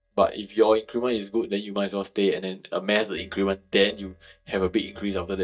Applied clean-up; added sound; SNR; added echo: neural mask model DeepFilterNet 3.